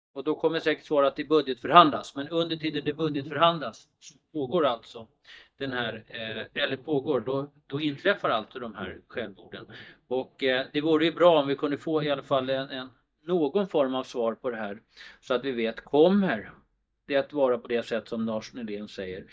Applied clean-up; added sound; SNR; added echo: neural mask model DeepFilterNet 3.